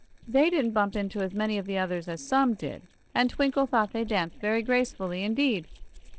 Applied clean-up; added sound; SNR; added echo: neural separator model SepFormer DNS4.